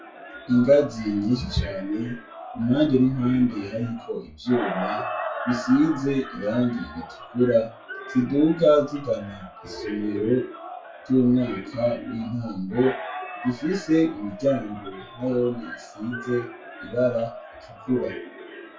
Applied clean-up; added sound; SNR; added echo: classical method WPE with log-MMSE.